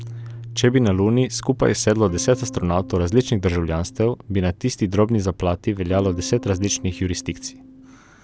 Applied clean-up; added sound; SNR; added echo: none; Piano + Electric guitar / Strum; 16 dB; none.